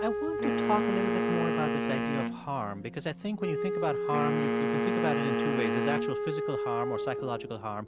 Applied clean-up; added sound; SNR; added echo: none; Wind instrument, woodwind instrument + Wind instrument, woodwind instrument; -4 dB; none.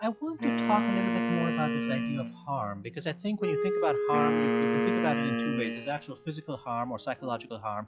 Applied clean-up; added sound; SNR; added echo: classical method log-MMSE.